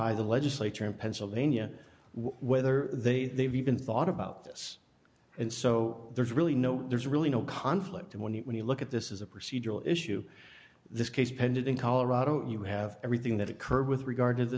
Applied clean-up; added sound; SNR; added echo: none; none; none; none.